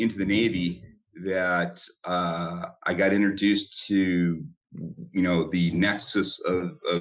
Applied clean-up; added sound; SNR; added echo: classical method Wiener filter.